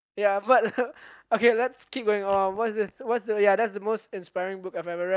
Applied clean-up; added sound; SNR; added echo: neural mask model DeepFilterNet 3.